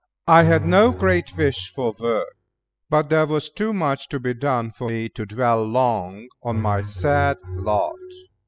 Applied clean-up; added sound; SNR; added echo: classical method spectral subtraction.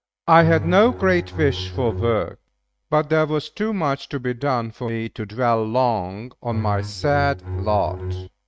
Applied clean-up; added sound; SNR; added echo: neural mask model RNNoise.